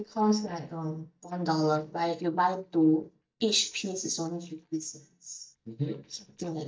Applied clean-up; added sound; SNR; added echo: neural mask model DeepFilterNet 3.